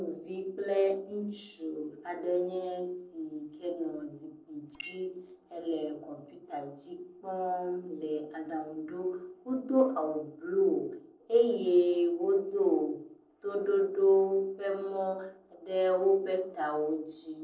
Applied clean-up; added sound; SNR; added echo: neural separator model SepFormer DNS4.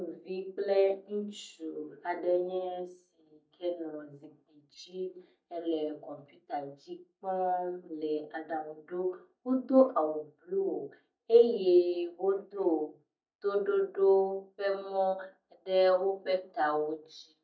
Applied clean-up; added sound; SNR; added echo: neural mask model DeepFilterNet 3.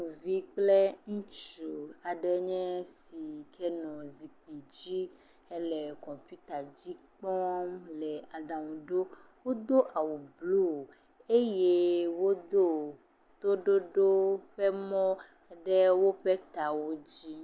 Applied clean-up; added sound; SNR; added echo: none; none; none; none.